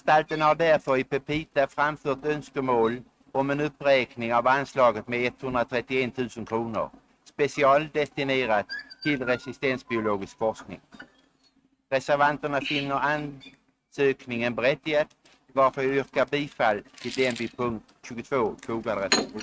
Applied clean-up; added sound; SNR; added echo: neural mask model RNNoise.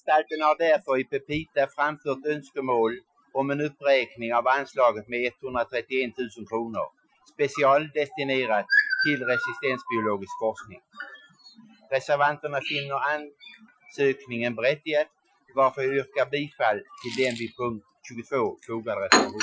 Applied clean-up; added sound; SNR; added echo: classical method Wiener filter.